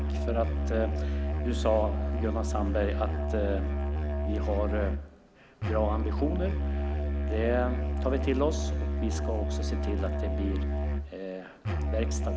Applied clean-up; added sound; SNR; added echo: none; Musical instrument; -4 dB; none.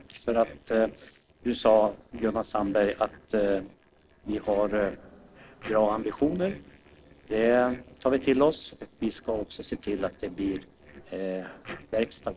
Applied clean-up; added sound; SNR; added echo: neural separator model SepFormer DNS4.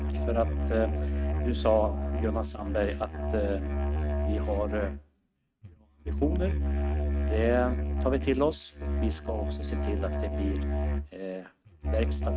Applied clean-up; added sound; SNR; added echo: neural mask model RNNoise.